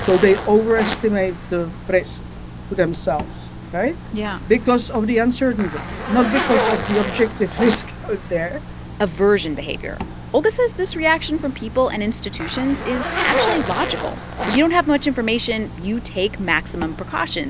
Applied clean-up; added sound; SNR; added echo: none; Zipper (clothing); 7 dB; none.